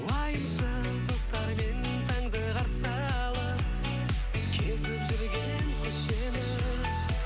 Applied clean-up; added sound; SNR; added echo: none; none; none; none.